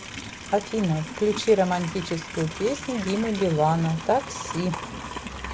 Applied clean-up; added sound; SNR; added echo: none; Livestock, farm animals, working animals; 11 dB; none.